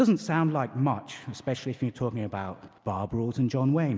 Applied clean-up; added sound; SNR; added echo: none; none; none; none.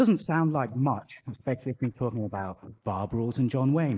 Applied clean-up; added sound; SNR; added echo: neural mask model Resemble Enhance denoiser.